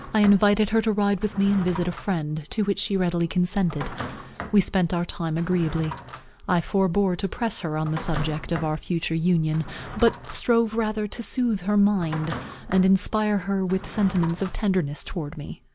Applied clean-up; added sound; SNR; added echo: none; Drawer open or close; 16 dB; none.